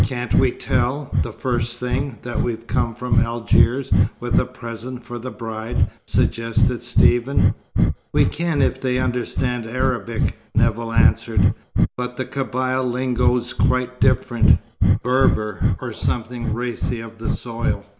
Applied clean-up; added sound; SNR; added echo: none; Breathing; -5 dB; none.